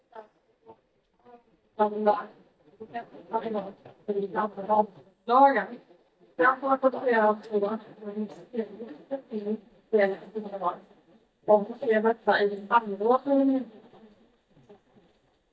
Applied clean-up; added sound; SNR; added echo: neural mask model DeepFilterNet 3.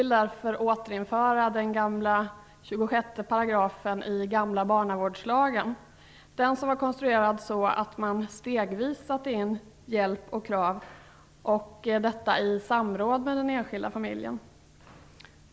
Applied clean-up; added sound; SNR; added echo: none; none; none; none.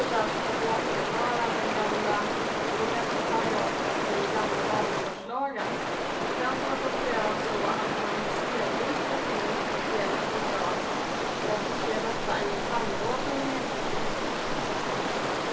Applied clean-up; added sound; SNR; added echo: none; Stream; -5 dB; reverberation time 2.4 s.